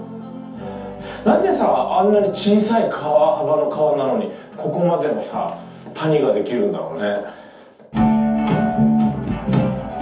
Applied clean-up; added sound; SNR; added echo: none; none; none; reverberation time 0.6 s.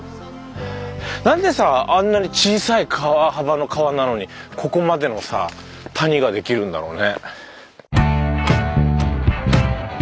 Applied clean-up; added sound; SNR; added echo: none; none; none; none.